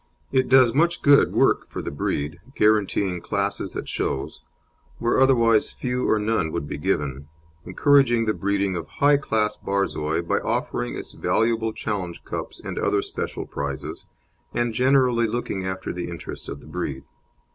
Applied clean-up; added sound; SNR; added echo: none; none; none; none.